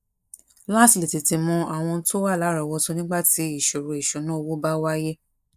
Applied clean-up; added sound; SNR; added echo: neural mask model Resemble Enhance denoiser.